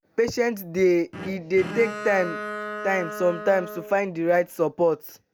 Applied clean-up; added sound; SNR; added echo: none; Bowed string instrument; 11 dB; none.